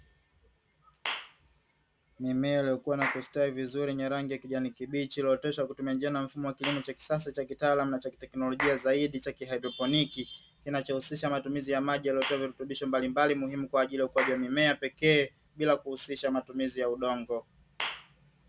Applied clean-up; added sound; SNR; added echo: none; Clapping / Chirp, tweet; 12 dB; none.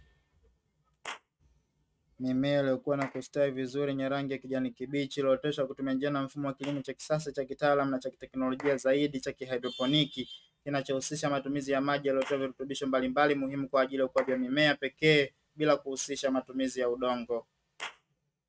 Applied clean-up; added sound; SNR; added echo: neural mask model RNNoise.